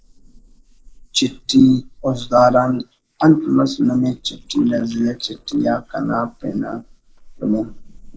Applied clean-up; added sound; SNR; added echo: neural mask model Resemble Enhance denoiser.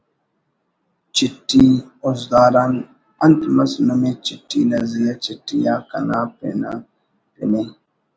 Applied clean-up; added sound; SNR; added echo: none; none; none; none.